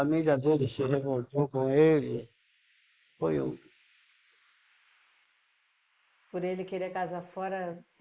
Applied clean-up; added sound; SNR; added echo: neural mask model Resemble Enhance denoiser.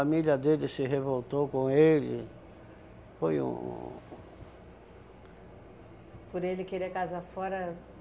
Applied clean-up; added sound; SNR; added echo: none; none; none; none.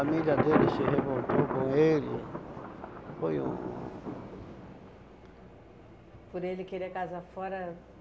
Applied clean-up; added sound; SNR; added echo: none; Thunder; 2 dB; none.